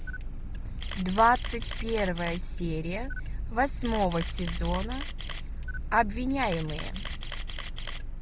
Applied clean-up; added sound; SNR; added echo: none; Camera; 15 dB; none.